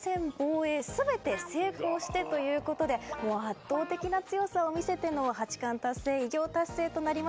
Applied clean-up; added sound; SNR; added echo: none; Guitar; 15 dB; none.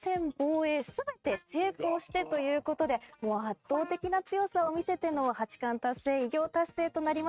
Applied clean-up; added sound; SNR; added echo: neural mask model RNNoise.